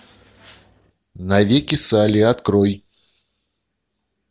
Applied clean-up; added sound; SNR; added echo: none; none; none; none.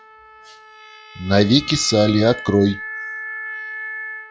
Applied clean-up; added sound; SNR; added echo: classical method log-MMSE.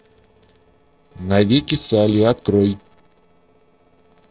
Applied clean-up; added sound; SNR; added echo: neural separator model SepFormer DNS4.